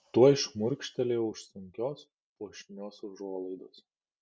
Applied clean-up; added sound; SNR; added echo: none; none; none; none.